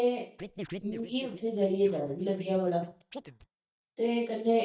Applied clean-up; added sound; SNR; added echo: neural mask model DeepFilterNet 3.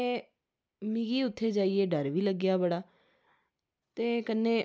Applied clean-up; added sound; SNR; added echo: none; none; none; none.